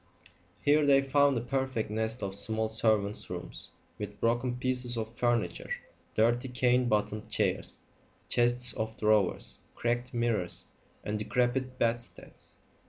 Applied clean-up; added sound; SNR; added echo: none; none; none; none.